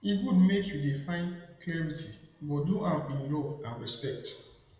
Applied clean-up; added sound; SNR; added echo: none; none; none; reverberation time 0.9 s.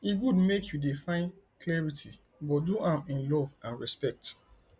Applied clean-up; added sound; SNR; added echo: none; none; none; none.